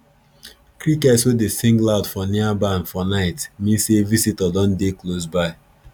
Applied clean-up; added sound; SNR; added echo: none; none; none; none.